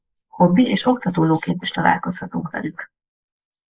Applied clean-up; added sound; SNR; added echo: neural mask model Resemble Enhance denoiser.